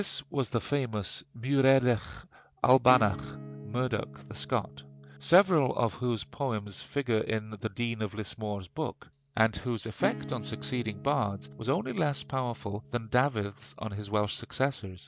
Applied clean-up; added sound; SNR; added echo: none; Acoustic guitar / Strum; 16 dB; none.